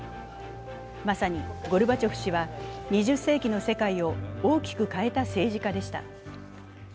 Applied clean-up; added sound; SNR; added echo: none; none; none; none.